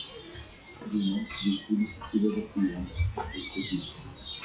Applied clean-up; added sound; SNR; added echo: classical method WPE with log-MMSE.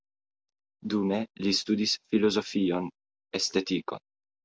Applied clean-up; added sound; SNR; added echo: none; none; none; none.